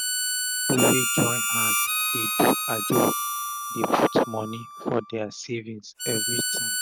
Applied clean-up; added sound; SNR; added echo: none; Harmonica; 1 dB; none.